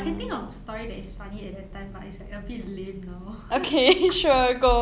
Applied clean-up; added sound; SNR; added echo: none; none; none; none.